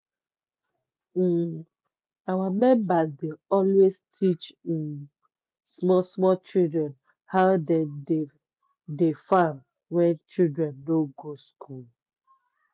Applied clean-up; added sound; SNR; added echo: none; none; none; none.